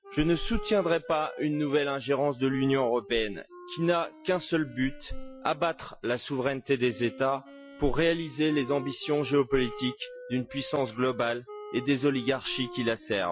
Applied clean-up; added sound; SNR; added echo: classical method Wiener filter.